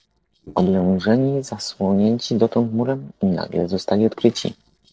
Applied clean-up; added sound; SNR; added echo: neural separator model SepFormer DNS4.